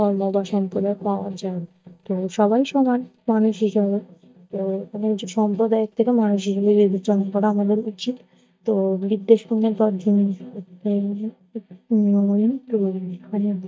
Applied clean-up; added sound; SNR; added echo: neural mask model DeepFilterNet 3.